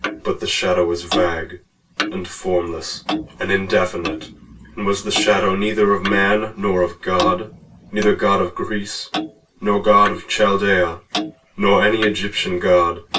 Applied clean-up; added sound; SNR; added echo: none; Clock; 11 dB; reverberation time 0.2 s.